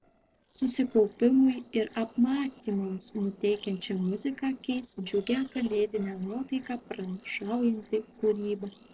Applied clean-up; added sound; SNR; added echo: neural separator model SepFormer DNS4.